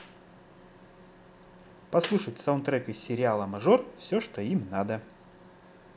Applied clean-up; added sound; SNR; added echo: none; none; none; none.